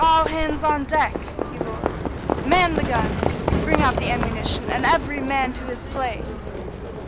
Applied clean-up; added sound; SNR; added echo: none; Livestock, farm animals, working animals; 2 dB; none.